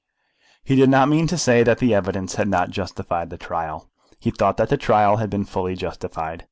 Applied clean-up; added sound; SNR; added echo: none; none; none; none.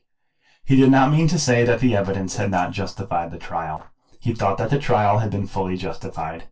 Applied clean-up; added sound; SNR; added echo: neural separator model SepFormer DNS4.